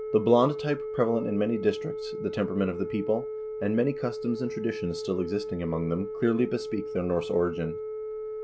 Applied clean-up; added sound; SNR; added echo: none; Telephone; 6 dB; none.